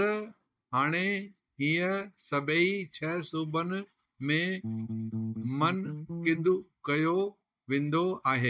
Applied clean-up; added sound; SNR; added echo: neural mask model DeepFilterNet 3.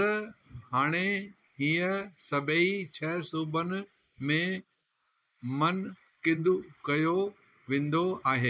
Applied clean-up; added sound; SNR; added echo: neural mask model Resemble Enhance denoiser.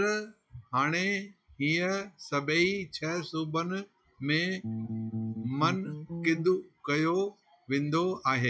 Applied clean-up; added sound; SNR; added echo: classical method log-MMSE.